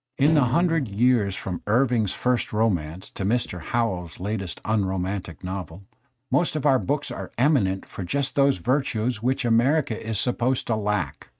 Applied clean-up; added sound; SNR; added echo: neural mask model RNNoise.